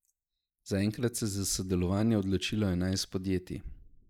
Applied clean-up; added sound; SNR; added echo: neural mask model Resemble Enhance denoiser.